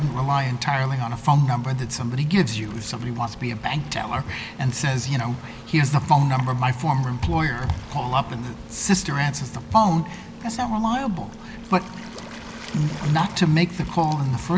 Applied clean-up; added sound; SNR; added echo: none; Waves, surf; 16 dB; none.